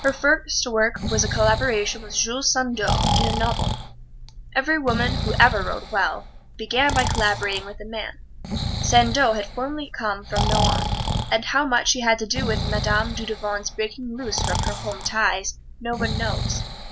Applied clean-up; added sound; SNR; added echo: none; Breathing; 3 dB; none.